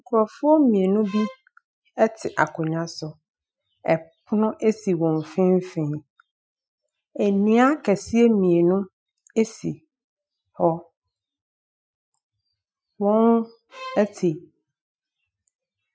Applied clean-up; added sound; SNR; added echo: classical method Wiener filter.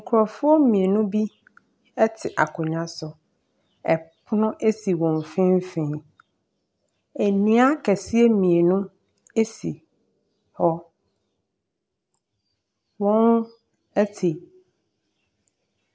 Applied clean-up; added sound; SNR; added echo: none; none; none; none.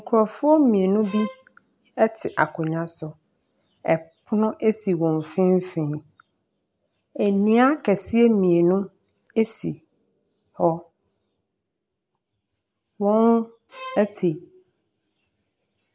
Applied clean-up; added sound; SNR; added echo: none; Bowed string instrument; 16 dB; none.